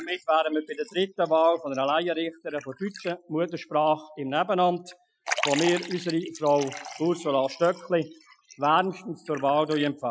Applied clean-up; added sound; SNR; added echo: classical method Wiener filter.